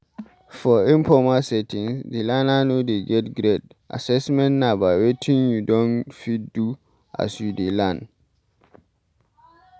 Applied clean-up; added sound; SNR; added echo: none; none; none; none.